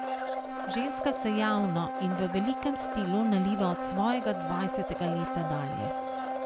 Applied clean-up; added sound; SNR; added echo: none; Domestic sounds, home sounds; 3 dB; none.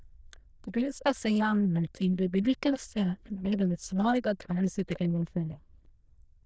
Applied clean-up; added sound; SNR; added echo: neural diffusion model UNIVERSE++.